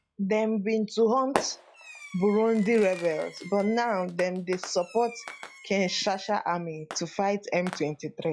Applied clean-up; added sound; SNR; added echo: classical method log-MMSE.